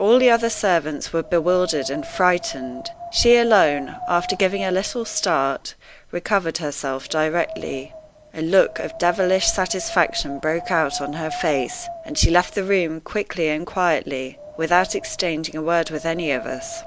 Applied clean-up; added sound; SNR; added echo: none; Wind; 15 dB; none.